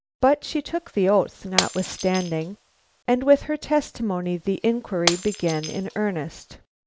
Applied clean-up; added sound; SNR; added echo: none; Shatter; 10 dB; none.